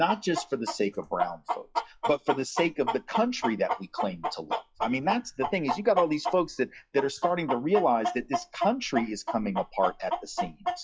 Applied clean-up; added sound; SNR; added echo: classical method log-MMSE.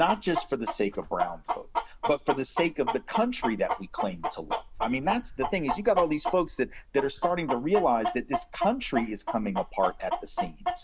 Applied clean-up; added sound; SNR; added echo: none; Chicken, rooster; 5 dB; none.